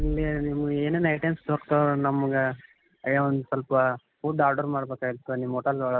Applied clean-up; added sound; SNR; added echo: none; Bass drum; 15 dB; none.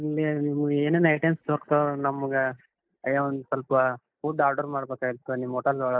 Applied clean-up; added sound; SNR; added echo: neural mask model DeepFilterNet 3.